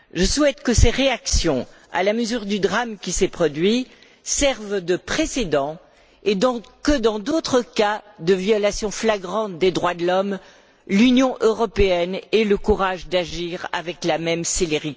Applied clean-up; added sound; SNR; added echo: none; none; none; none.